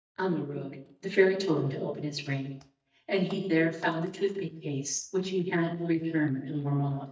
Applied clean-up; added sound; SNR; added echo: neural mask model DeepFilterNet 3.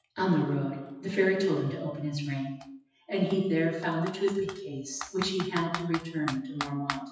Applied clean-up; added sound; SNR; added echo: classical method WPE with log-MMSE.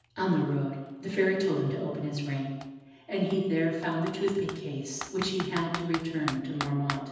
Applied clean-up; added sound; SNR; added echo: none; Computer keyboard; 13 dB; reverberation time 1.1 s.